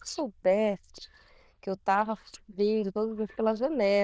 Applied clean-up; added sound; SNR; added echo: neural diffusion model UNIVERSE++.